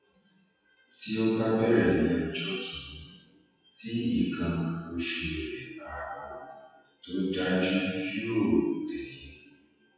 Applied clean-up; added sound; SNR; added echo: classical method WPE with log-MMSE.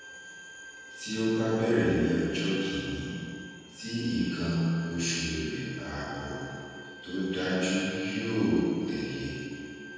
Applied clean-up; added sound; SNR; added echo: none; Bowed string instrument; 16 dB; reverberation time 2.1 s.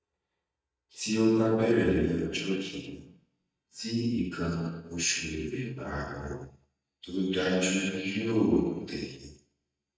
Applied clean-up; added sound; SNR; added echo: neural mask model DeepFilterNet 3.